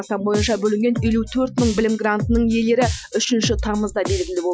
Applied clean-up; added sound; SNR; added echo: classical method Wiener filter.